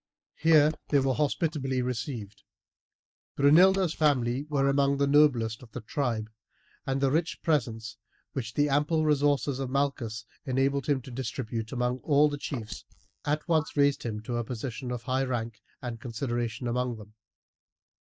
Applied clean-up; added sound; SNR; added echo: neural mask model DeepFilterNet 3.